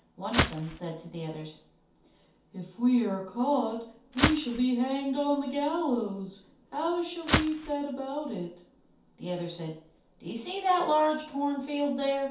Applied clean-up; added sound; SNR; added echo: none; Walk, footsteps; -2 dB; reverberation time 0.6 s.